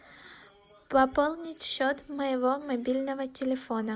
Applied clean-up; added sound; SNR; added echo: none; none; none; none.